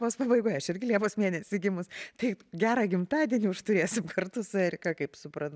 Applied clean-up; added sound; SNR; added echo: none; none; none; none.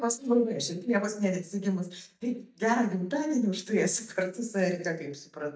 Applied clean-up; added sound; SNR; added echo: neural mask model DeepFilterNet 3.